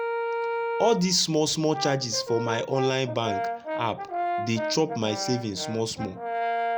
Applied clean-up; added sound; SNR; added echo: none; Brass instrument; 3 dB; none.